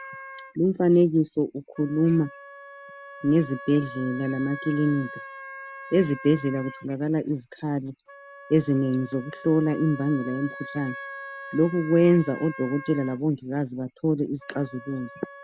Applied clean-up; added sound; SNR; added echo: none; Wind instrument, woodwind instrument; 16 dB; none.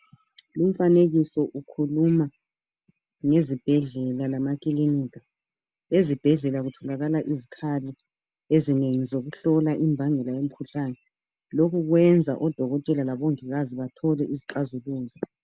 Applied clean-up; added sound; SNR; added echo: none; none; none; none.